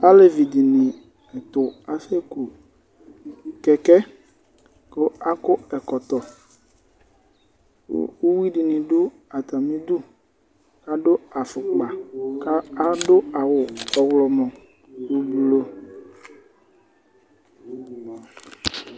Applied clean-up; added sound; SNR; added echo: none; Camera; 15 dB; none.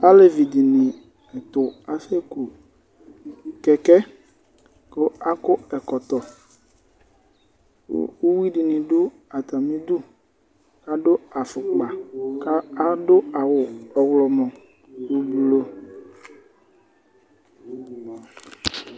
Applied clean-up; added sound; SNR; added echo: none; none; none; none.